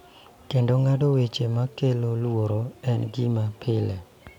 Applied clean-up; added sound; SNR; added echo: none; none; none; none.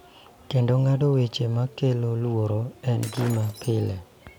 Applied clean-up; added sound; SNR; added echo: none; Shatter; 17 dB; none.